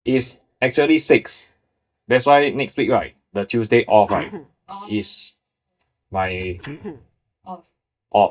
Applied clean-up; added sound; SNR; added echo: neural mask model DeepFilterNet 3.